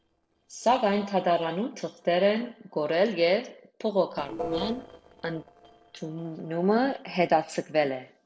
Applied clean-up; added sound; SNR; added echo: neural separator model SepFormer DNS4.